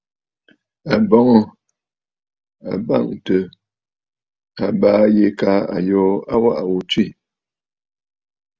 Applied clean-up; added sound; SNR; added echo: none; none; none; none.